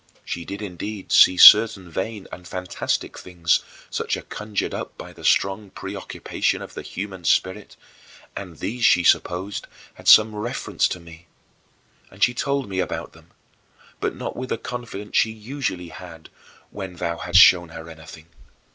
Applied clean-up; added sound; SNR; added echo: none; none; none; none.